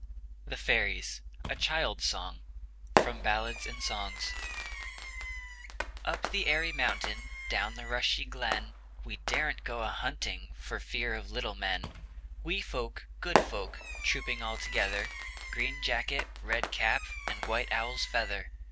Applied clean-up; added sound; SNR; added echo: none; Fireworks; 5 dB; none.